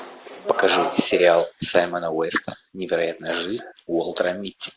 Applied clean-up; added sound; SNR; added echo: none; none; none; none.